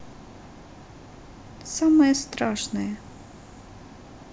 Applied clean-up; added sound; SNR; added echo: none; none; none; none.